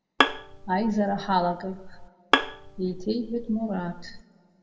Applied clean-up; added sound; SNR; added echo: none; Bowed string instrument; 1 dB; reverberation time 0.9 s.